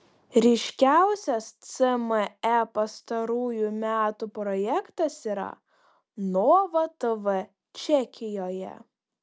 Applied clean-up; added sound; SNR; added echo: none; none; none; none.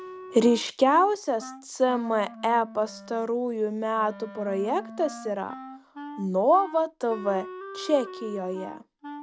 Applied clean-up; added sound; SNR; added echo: none; Wind instrument, woodwind instrument; 15 dB; none.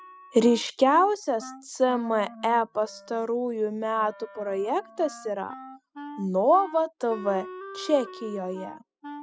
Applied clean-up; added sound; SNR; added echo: classical method spectral subtraction.